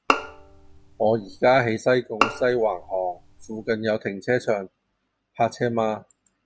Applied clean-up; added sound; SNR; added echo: none; Bowed string instrument; 5 dB; none.